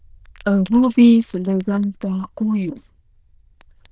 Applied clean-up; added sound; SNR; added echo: neural diffusion model UNIVERSE++.